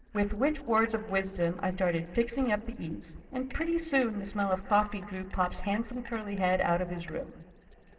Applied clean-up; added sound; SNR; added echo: neural separator model SepFormer DNS4.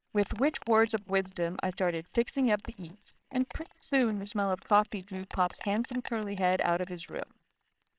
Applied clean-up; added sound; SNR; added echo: neural separator model SepFormer WHAMR!.